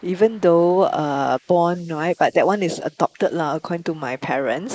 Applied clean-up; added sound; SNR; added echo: neural mask model Resemble Enhance denoiser.